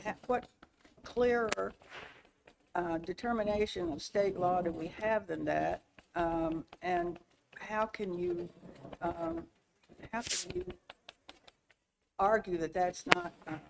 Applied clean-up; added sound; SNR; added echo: neural mask model RNNoise.